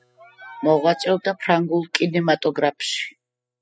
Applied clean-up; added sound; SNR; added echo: classical method spectral subtraction.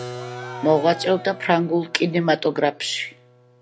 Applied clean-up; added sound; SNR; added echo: none; Keyboard (musical) + Cheering; 15 dB; none.